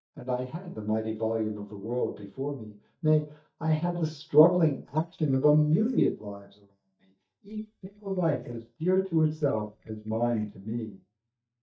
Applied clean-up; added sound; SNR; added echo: neural mask model DeepFilterNet 3.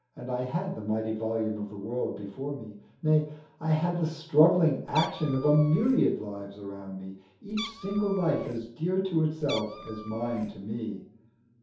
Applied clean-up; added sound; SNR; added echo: none; Meow; 14 dB; reverberation time 0.6 s.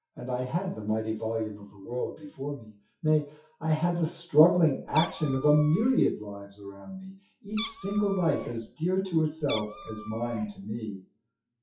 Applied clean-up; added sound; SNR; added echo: classical method WPE with log-MMSE.